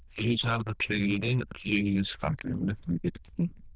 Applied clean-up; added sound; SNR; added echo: neural diffusion model UNIVERSE++.